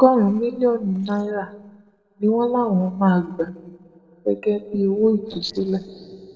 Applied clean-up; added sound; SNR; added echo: neural separator model SepFormer DNS4.